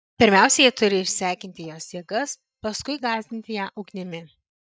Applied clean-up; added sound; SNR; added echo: neural mask model DeepFilterNet 3.